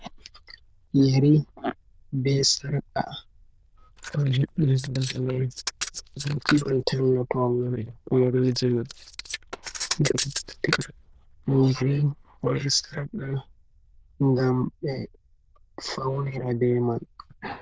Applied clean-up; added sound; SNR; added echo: neural diffusion model UNIVERSE++.